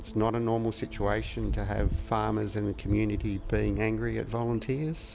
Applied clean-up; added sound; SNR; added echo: none; Bird; 6 dB; none.